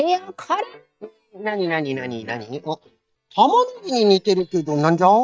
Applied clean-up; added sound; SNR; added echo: neural mask model DeepFilterNet 3.